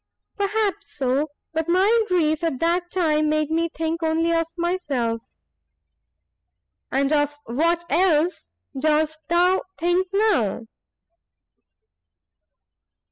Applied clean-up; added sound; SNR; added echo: classical method spectral subtraction.